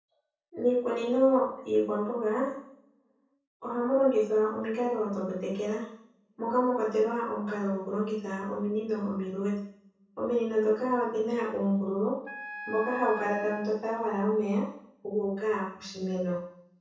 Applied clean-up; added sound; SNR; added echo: none; Wind instrument, woodwind instrument; 12 dB; reverberation time 0.6 s.